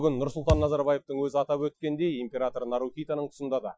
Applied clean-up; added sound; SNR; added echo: classical method Wiener filter.